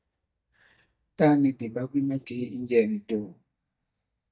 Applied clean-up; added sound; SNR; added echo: neural mask model DeepFilterNet 3.